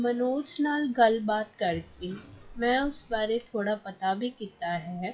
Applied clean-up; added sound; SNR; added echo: classical method WPE with log-MMSE.